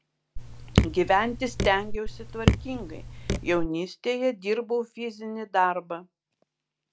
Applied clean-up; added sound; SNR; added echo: none; Raindrop / Drip; -1 dB; none.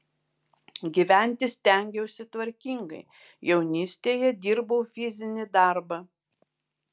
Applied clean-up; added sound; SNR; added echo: none; none; none; none.